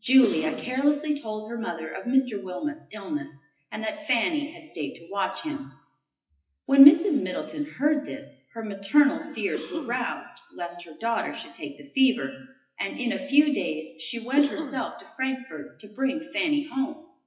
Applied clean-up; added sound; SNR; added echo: classical method WPE with log-MMSE.